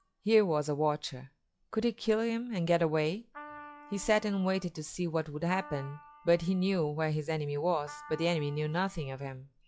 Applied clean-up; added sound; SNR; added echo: classical method log-MMSE.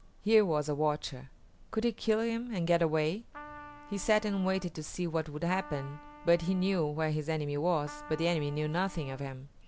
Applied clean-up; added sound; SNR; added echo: none; Trumpet; 19 dB; none.